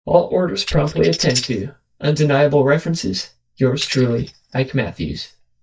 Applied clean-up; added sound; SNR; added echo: neural mask model DeepFilterNet 3.